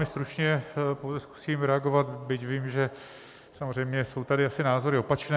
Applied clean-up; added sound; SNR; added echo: none; none; none; none.